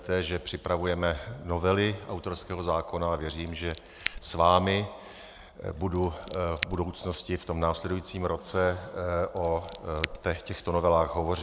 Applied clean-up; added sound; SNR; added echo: none; Scissors; 9 dB; none.